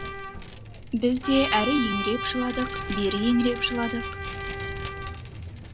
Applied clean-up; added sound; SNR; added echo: none; Vehicle + Trumpet; 5 dB; none.